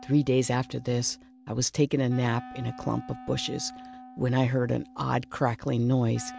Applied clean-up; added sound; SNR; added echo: none; Wind instrument, woodwind instrument; 19 dB; none.